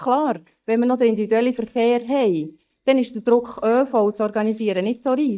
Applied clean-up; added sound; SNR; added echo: neural mask model DeepFilterNet 3.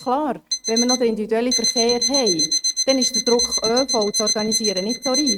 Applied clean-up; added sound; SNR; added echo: neural mask model RNNoise.